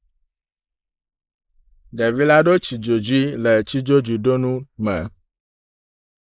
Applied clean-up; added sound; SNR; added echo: neural mask model Resemble Enhance denoiser.